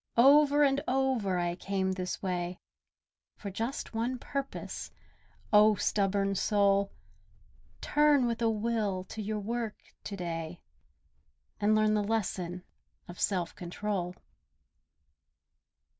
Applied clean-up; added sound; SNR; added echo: none; none; none; none.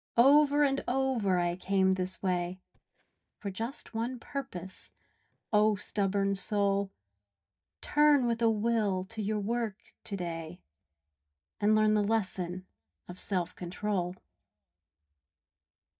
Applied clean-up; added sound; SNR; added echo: neural mask model DeepFilterNet 3.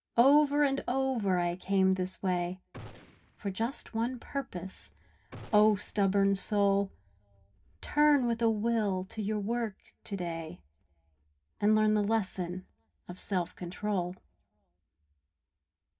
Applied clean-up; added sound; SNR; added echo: none; Gunshot, gunfire; 19 dB; reverberation time 0.3 s.